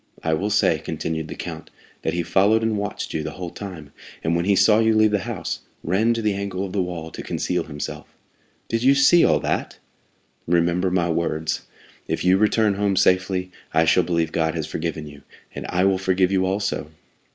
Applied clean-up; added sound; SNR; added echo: none; none; none; none.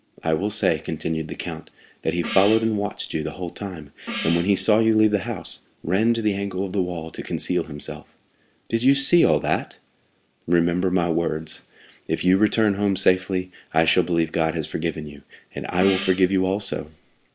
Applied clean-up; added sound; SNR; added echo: none; Gong; 12 dB; none.